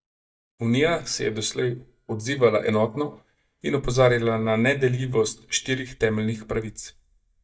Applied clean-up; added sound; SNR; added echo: neural mask model DeepFilterNet 3.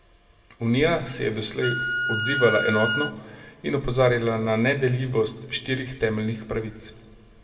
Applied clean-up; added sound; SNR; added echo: none; Wind instrument, woodwind instrument; 3 dB; reverberation time 1.4 s.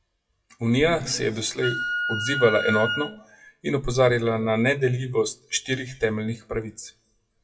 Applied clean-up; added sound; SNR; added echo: classical method WPE with log-MMSE.